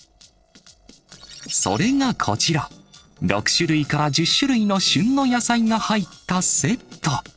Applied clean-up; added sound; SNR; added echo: neural separator model SepFormer DNS4.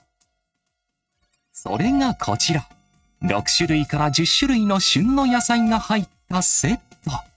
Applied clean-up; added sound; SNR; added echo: neural mask model RNNoise.